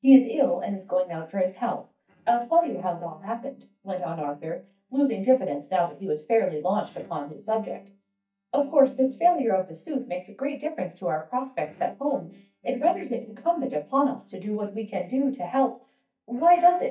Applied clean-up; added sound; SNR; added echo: neural mask model DeepFilterNet 3.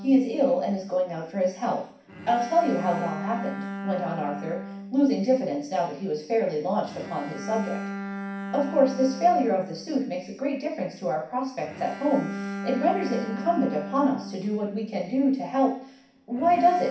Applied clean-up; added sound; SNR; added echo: none; Bowed string instrument; 11 dB; reverberation time 0.6 s.